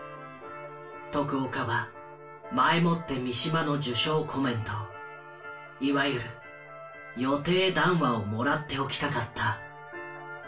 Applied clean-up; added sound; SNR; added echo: none; none; none; reverberation time 0.3 s.